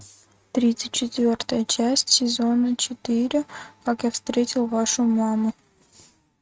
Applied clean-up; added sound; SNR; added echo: neural mask model RNNoise.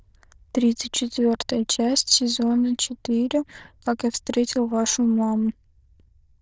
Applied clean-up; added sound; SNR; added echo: neural diffusion model UNIVERSE++.